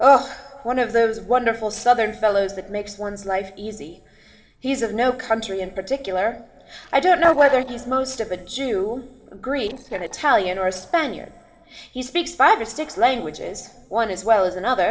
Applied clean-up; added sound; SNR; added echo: neural separator model SepFormer DNS4.